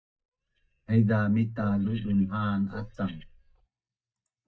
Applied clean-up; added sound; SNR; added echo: neural mask model DeepFilterNet 3.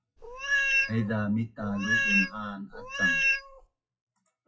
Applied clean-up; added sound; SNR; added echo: classical method WPE with log-MMSE.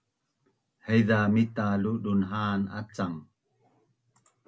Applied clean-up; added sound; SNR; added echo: none; none; none; none.